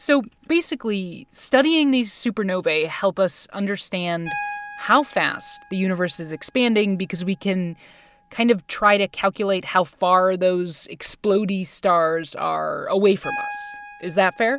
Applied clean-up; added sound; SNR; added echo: none; Piano; 18 dB; none.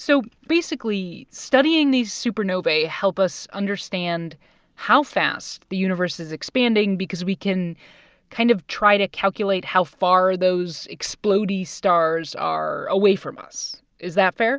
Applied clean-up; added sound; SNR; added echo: none; none; none; none.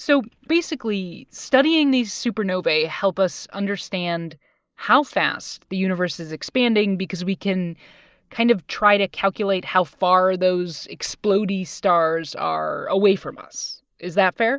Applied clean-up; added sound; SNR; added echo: neural mask model Resemble Enhance denoiser.